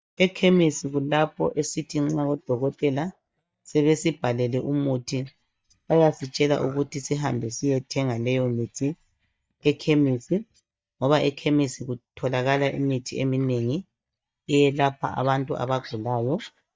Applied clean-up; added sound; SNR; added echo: neural mask model DeepFilterNet 3.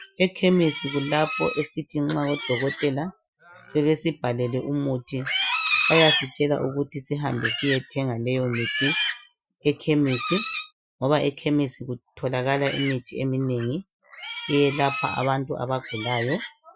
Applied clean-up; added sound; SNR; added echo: classical method Wiener filter.